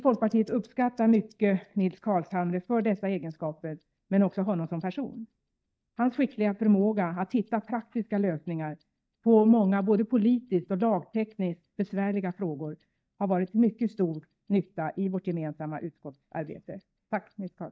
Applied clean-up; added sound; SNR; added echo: neural mask model DeepFilterNet 3.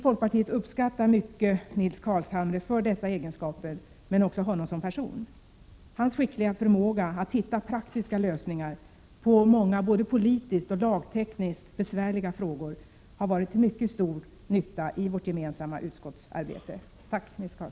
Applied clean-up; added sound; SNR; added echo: none; none; none; none.